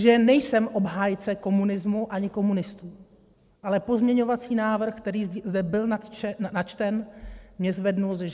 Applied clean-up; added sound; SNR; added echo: none; none; none; none.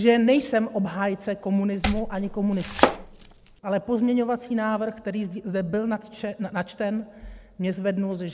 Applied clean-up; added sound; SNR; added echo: none; Domestic sounds, home sounds; 2 dB; none.